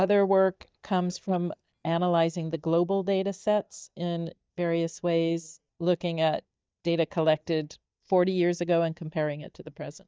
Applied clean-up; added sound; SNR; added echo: neural mask model DeepFilterNet 3.